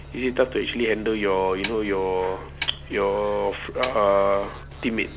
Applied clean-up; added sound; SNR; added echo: none; Snare drum + Bus; 14 dB; none.